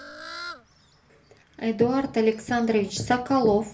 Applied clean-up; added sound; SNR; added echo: none; Fowl; 20 dB; reverberation time 0.3 s.